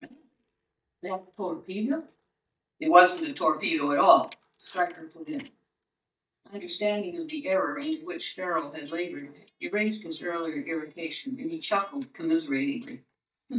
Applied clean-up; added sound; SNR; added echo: neural mask model DeepFilterNet 3.